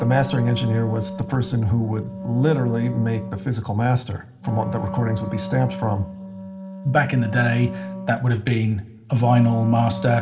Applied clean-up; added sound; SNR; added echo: none; Wind instrument, woodwind instrument; 11 dB; reverberation time 0.8 s.